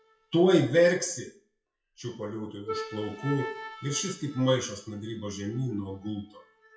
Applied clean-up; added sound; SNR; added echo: classical method WPE with log-MMSE.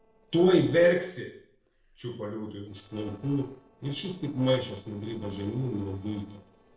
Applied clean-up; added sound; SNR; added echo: neural separator model SepFormer DNS4.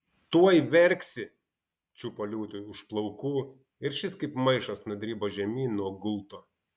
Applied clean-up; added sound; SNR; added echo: none; none; none; none.